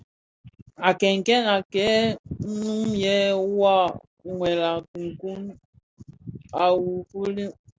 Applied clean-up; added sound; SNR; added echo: none; none; none; none.